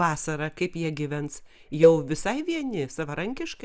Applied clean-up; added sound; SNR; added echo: none; Cowbell; -3 dB; none.